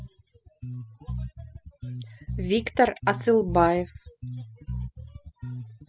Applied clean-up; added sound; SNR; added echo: classical method spectral subtraction.